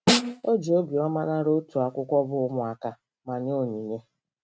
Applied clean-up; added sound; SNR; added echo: neural mask model RNNoise.